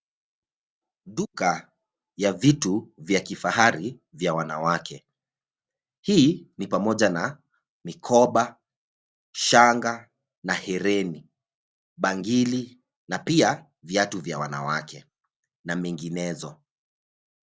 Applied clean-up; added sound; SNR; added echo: none; none; none; none.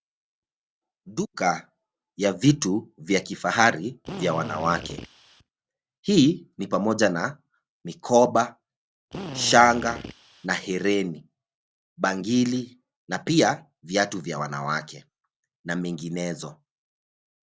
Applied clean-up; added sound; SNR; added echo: none; Drill; 11 dB; none.